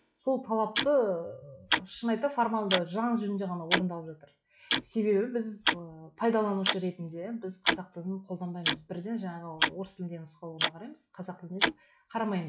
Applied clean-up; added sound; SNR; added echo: classical method log-MMSE.